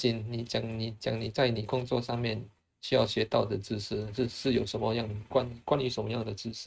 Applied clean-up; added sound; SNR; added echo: neural mask model RNNoise.